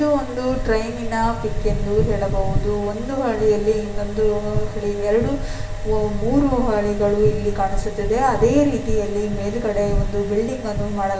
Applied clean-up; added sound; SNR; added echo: none; none; none; reverberation time 0.7 s.